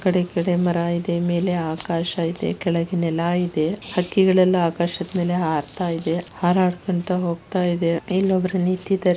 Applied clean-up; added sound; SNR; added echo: none; none; none; none.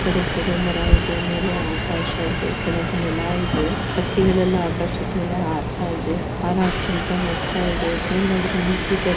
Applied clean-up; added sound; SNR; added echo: none; Subway, metro, underground; 0 dB; reverberation time 0.3 s.